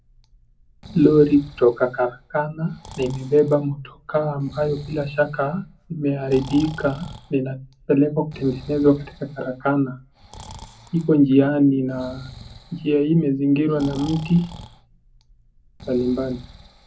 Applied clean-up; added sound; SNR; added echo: none; Breathing; 20 dB; reverberation time 0.4 s.